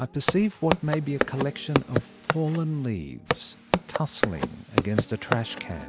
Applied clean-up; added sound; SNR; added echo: none; Walk, footsteps; 0 dB; none.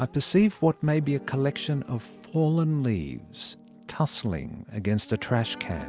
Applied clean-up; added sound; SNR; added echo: none; none; none; none.